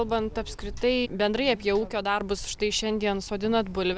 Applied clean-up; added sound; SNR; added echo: none; none; none; none.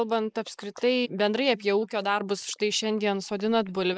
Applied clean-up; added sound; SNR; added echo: neural mask model Resemble Enhance denoiser.